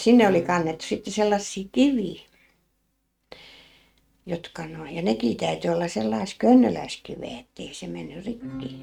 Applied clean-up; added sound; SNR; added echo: neural mask model RNNoise.